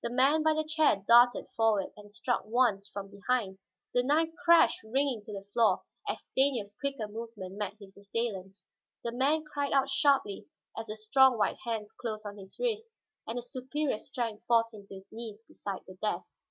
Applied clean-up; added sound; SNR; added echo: none; none; none; none.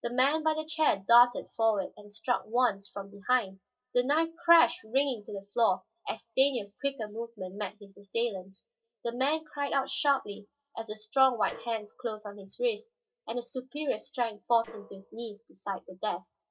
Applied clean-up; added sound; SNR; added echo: neural separator model SepFormer DNS4.